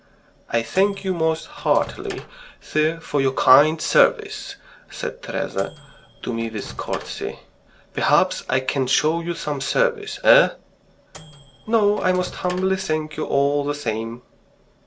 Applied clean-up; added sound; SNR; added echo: none; Microwave oven; 19 dB; none.